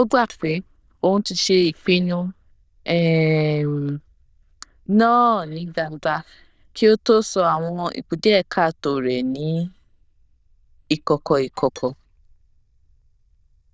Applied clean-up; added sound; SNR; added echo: neural diffusion model UNIVERSE++.